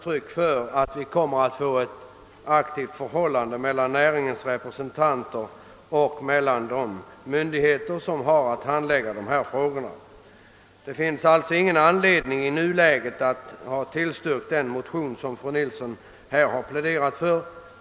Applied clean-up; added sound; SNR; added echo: none; none; none; none.